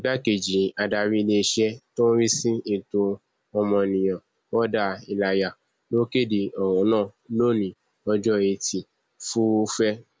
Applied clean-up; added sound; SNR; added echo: none; none; none; none.